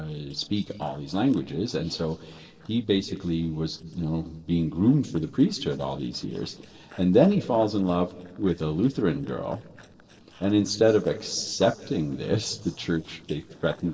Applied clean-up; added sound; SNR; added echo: neural separator model SepFormer DNS4.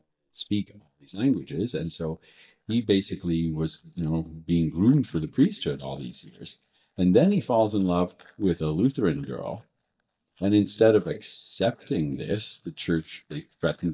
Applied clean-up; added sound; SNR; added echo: neural mask model DeepFilterNet 3.